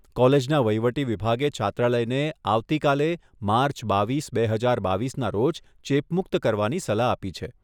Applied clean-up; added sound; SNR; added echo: none; none; none; none.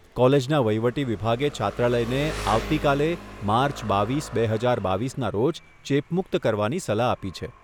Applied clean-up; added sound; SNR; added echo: none; Engine; 15 dB; none.